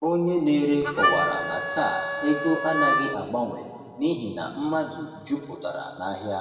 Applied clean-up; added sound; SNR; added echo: none; Harmonica; 1 dB; reverberation time 2.1 s.